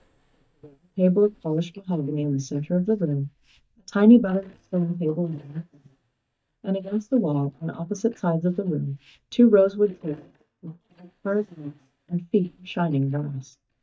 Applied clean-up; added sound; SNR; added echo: neural mask model DeepFilterNet 3.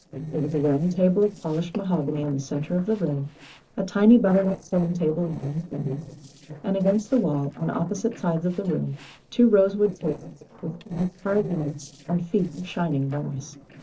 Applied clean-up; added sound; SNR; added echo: neural separator model SepFormer DNS4.